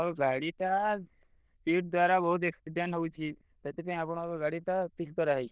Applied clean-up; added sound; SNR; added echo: neural diffusion model UNIVERSE++.